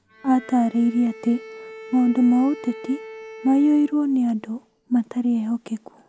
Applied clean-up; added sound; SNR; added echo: none; Bowed string instrument; 19 dB; none.